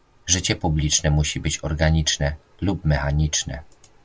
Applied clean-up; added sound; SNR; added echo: none; none; none; none.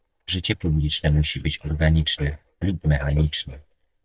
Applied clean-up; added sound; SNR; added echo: neural mask model DeepFilterNet 3.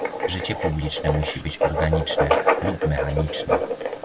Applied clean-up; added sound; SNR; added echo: none; Writing; -2 dB; none.